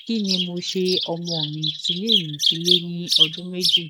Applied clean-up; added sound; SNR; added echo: neural mask model Resemble Enhance denoiser.